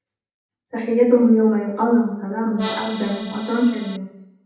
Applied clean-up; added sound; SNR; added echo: none; Accordion; 10 dB; reverberation time 0.8 s.